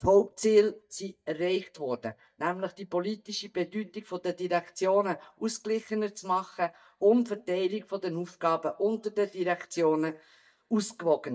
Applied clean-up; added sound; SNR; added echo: neural mask model DeepFilterNet 3.